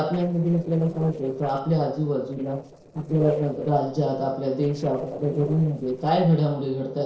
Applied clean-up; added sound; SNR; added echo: neural separator model SepFormer DNS4.